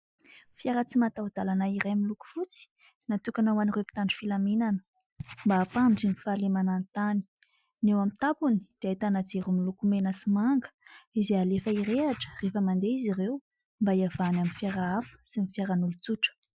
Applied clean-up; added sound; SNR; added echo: classical method Wiener filter.